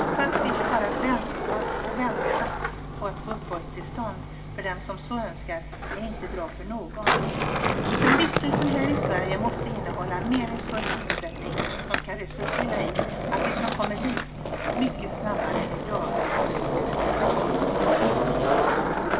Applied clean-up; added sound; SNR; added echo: none; Skateboard; -4 dB; reverberation time 0.6 s.